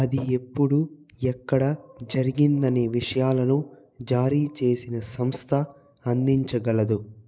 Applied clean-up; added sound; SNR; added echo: none; none; none; none.